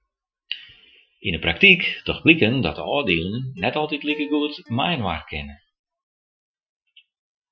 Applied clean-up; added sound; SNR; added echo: classical method Wiener filter.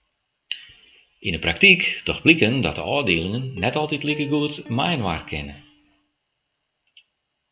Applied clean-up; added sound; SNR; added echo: none; Plucked string instrument; 17 dB; none.